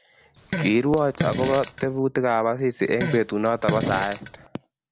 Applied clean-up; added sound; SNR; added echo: none; Fart; 5 dB; none.